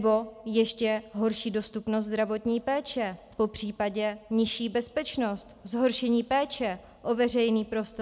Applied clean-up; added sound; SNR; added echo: none; none; none; none.